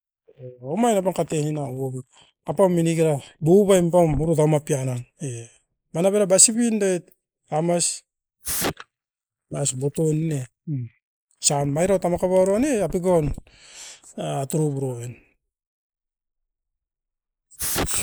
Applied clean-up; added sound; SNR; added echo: neural mask model Resemble Enhance denoiser.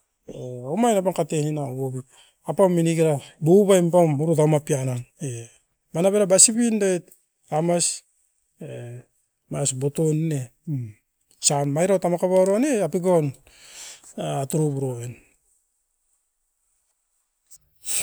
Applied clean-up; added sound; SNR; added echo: none; none; none; none.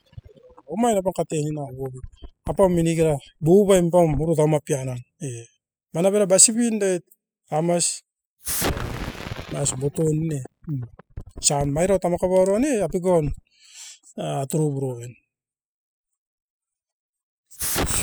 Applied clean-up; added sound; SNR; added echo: classical method spectral subtraction.